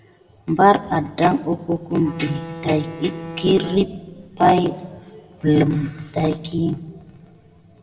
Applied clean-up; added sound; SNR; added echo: none; Bowed string instrument; 12 dB; reverberation time 1.1 s.